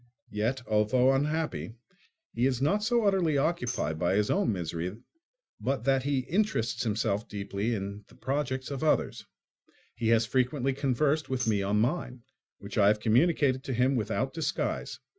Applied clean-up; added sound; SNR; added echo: neural mask model RNNoise.